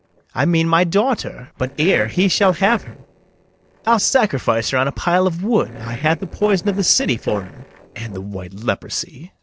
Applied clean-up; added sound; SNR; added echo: neural separator model SepFormer DNS4.